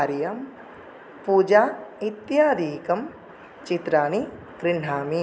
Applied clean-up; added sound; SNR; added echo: none; none; none; none.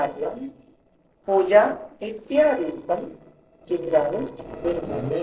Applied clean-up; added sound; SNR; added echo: neural separator model SepFormer DNS4.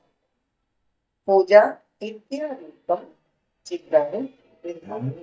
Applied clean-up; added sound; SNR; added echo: neural mask model DeepFilterNet 3.